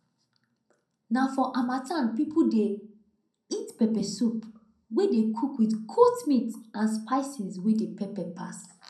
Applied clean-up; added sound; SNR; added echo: none; none; none; reverberation time 0.5 s.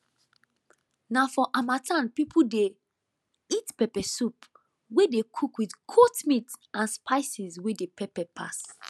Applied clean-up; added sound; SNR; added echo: none; none; none; none.